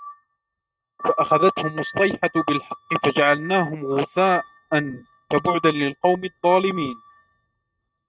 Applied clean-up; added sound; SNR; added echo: neural mask model RNNoise.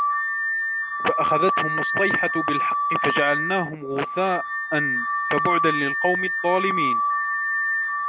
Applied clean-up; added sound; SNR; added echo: none; Alarm / Car; -2 dB; none.